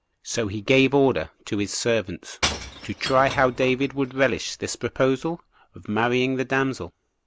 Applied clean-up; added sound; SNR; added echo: none; Shatter / Crushing; 11 dB; none.